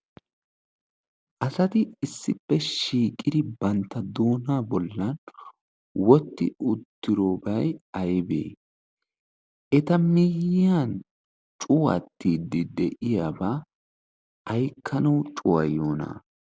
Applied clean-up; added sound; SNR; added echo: none; none; none; none.